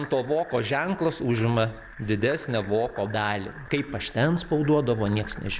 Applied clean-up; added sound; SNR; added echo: none; Fill (with liquid); 19 dB; none.